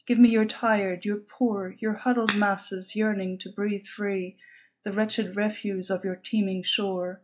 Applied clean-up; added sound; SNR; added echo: classical method log-MMSE.